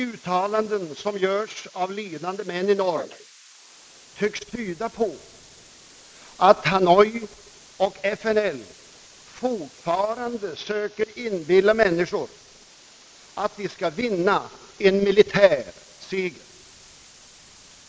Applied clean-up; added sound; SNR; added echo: neural mask model Resemble Enhance denoiser.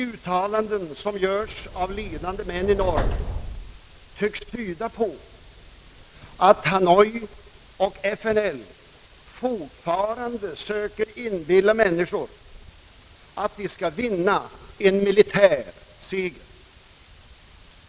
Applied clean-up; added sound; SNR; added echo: none; Subway, metro, underground; 6 dB; none.